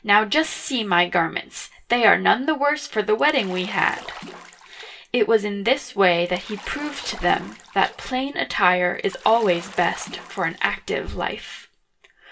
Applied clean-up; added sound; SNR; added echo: none; Bathtub (filling or washing) / Splash, splatter; 18 dB; reverberation time 0.2 s.